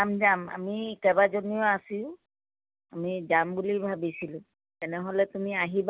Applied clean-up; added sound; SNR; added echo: none; none; none; none.